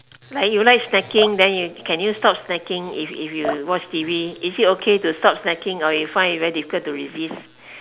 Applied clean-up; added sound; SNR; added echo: none; Drip; 14 dB; none.